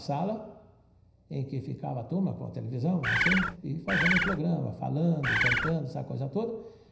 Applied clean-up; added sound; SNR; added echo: none; Bird; -4 dB; reverberation time 0.9 s.